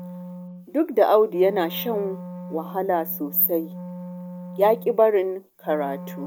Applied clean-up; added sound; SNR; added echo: none; Wind instrument, woodwind instrument; 14 dB; none.